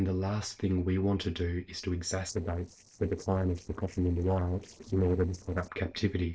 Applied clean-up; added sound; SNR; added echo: neural separator model SepFormer DNS4.